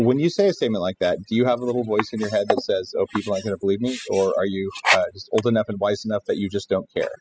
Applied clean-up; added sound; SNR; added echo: classical method spectral subtraction.